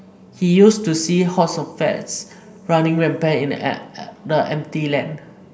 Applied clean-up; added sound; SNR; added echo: none; none; none; reverberation time 1.2 s.